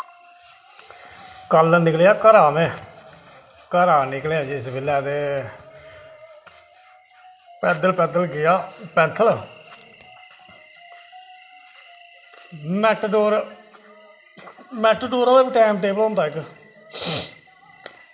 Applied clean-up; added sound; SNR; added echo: none; none; none; reverberation time 1.6 s.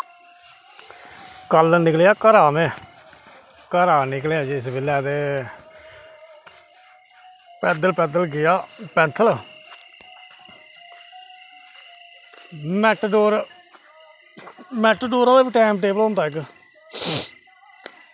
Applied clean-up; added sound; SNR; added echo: none; none; none; none.